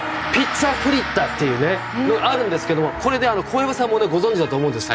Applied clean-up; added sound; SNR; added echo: none; Gong; 9 dB; none.